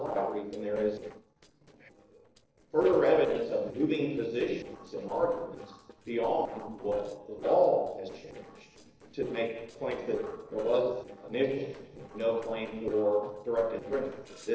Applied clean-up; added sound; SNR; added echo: neural separator model SepFormer DNS4.